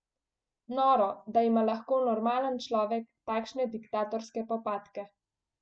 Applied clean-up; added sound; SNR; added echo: none; none; none; none.